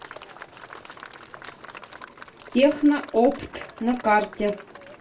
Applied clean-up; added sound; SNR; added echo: none; Applause / Crowd; 17 dB; reverberation time 0.2 s.